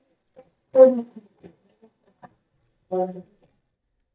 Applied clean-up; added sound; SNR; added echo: neural mask model DeepFilterNet 3.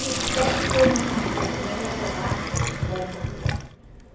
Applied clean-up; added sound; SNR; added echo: none; Sink (filling or washing); -2 dB; reverberation time 0.6 s.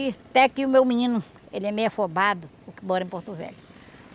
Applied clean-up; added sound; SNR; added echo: none; none; none; none.